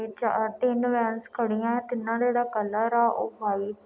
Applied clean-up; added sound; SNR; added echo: none; none; none; none.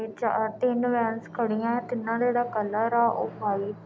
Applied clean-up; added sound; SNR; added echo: none; Drum; 18 dB; none.